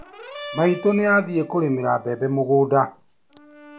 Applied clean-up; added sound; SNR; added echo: none; Brass instrument; 18 dB; none.